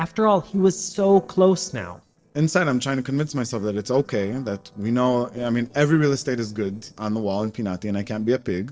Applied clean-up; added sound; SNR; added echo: neural separator model SepFormer DNS4.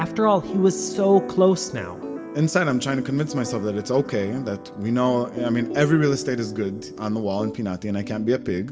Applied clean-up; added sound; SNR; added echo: none; Keyboard (musical); 15 dB; reverberation time 0.7 s.